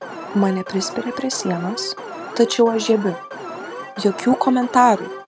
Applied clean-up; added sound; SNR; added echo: none; Alarm; 12 dB; none.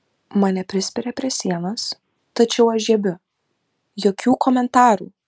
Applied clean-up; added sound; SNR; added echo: none; none; none; none.